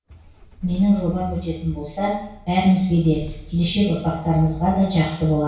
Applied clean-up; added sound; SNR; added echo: none; Engine starting / Car; 20 dB; reverberation time 0.6 s.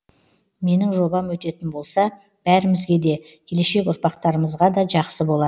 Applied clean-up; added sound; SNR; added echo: none; none; none; none.